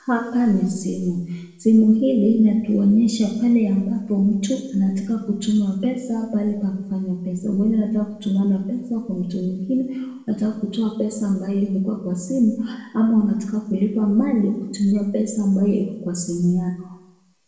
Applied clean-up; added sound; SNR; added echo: none; none; none; reverberation time 0.8 s.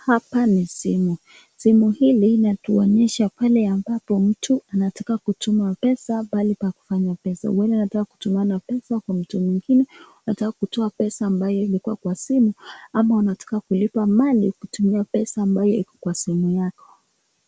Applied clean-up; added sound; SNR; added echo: none; none; none; none.